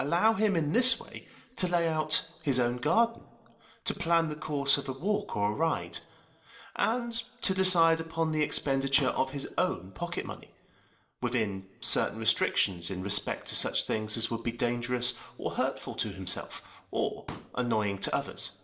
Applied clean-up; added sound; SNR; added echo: none; Explosion; 15 dB; reverberation time 1.3 s.